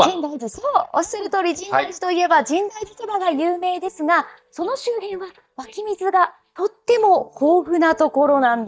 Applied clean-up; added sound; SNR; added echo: neural mask model DeepFilterNet 3.